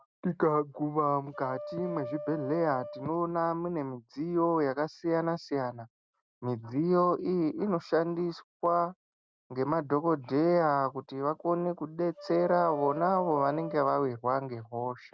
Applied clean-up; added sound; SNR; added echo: neural mask model RNNoise.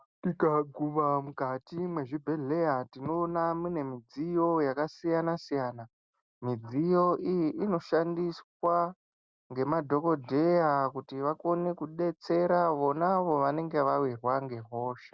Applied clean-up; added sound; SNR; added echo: none; none; none; none.